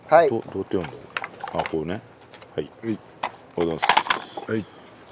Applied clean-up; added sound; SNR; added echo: none; none; none; none.